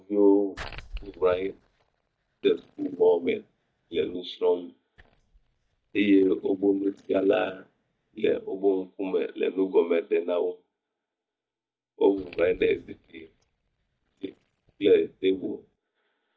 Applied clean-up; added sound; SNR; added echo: neural mask model DeepFilterNet 3.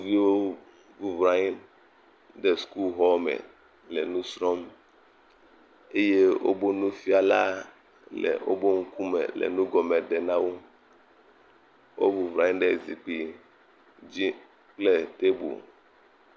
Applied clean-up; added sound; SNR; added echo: none; none; none; none.